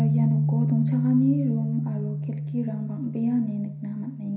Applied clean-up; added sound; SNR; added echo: none; Bass guitar; -1 dB; reverberation time 0.5 s.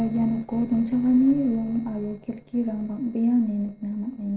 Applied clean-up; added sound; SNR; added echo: neural separator model SepFormer DNS4.